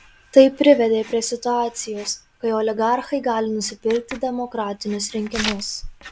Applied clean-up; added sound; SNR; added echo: none; Writing; 17 dB; none.